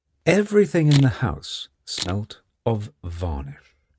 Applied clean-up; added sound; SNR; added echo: neural mask model RNNoise.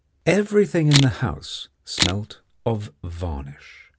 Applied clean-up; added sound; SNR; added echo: none; Camera; 4 dB; none.